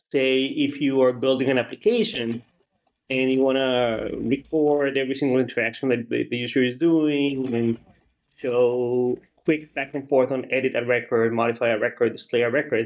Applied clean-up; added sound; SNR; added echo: neural mask model DeepFilterNet 3.